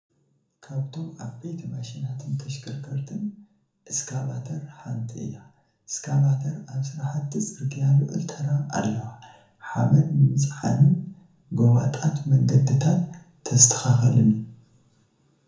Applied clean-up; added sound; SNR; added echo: none; none; none; reverberation time 0.6 s.